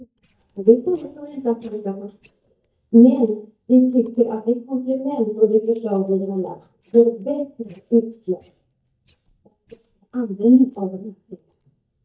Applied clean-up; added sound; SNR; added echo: neural mask model DeepFilterNet 3.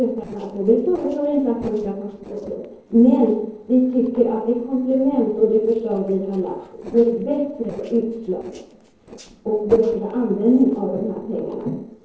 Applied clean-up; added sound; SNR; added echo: neural separator model SepFormer DNS4.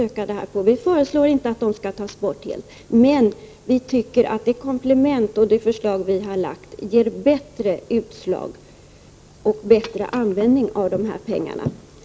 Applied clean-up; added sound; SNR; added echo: none; none; none; none.